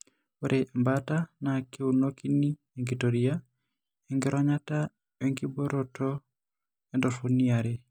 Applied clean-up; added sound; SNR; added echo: none; none; none; none.